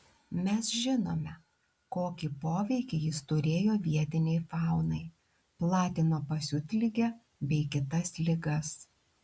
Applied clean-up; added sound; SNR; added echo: none; none; none; none.